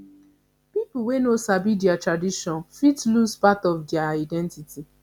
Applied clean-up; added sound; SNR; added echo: none; none; none; none.